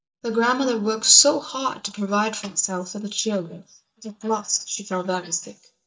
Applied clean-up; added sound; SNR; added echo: neural mask model DeepFilterNet 3.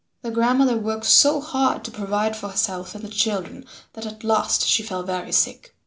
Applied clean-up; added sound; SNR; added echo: none; none; none; none.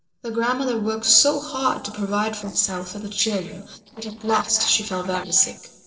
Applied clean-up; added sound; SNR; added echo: neural separator model SepFormer DNS4.